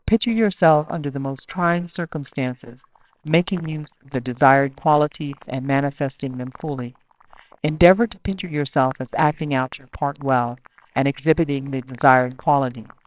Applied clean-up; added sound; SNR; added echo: neural separator model SepFormer WHAMR!.